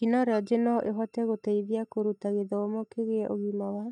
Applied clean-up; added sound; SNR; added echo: neural mask model DeepFilterNet 3.